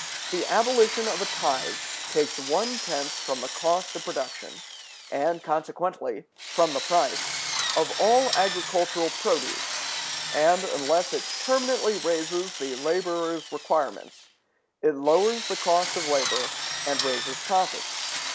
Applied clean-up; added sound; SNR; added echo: none; Drill; 6 dB; none.